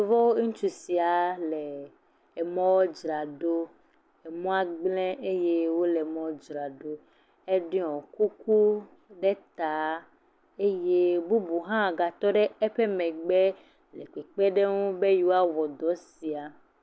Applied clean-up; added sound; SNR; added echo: none; none; none; none.